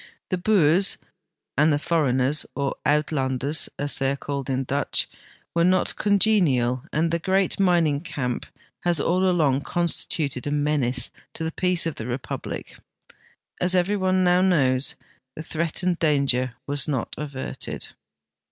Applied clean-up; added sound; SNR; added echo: none; none; none; none.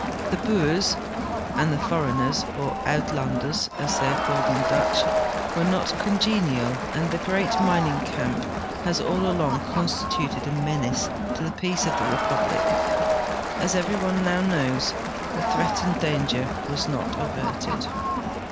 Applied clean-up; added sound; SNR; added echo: none; Crowd; 0 dB; none.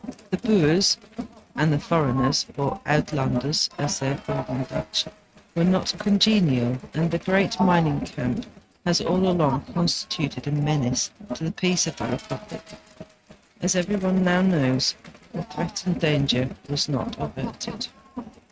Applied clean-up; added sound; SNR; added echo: neural mask model RNNoise.